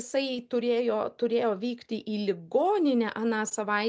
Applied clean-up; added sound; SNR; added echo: none; none; none; none.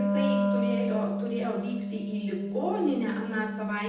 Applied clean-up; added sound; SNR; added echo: none; Wind instrument, woodwind instrument; -2 dB; reverberation time 0.9 s.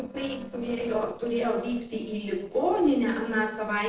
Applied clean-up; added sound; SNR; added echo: neural separator model SepFormer DNS4.